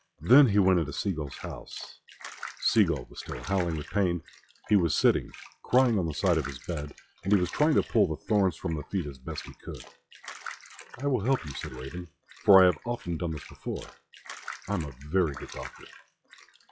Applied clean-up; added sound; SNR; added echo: classical method log-MMSE.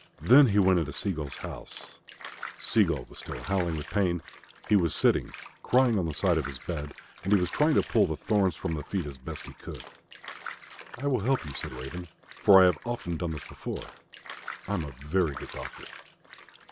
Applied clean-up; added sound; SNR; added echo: none; Bathtub (filling or washing); 16 dB; none.